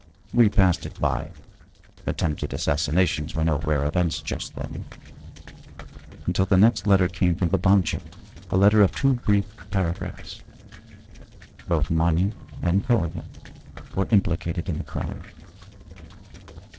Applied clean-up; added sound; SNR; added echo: neural separator model SepFormer DNS4.